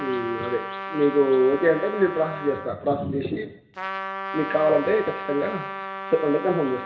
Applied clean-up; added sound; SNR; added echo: none; Trumpet; 9 dB; reverberation time 0.9 s.